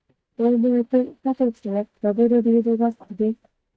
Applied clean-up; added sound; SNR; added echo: neural mask model DeepFilterNet 3.